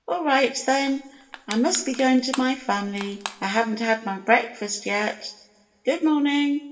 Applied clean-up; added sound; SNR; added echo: none; Crushing; 15 dB; reverberation time 1.0 s.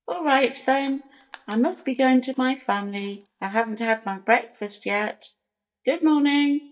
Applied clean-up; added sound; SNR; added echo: neural mask model DeepFilterNet 3.